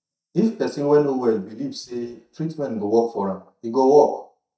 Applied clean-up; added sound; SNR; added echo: neural mask model DeepFilterNet 3.